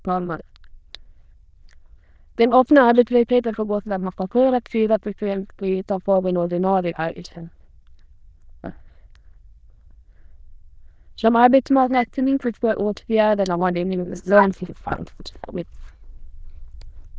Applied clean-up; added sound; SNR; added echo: neural diffusion model UNIVERSE++.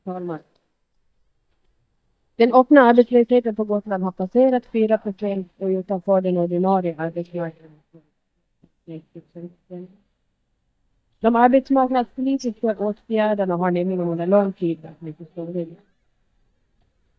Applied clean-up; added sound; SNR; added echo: neural mask model DeepFilterNet 3.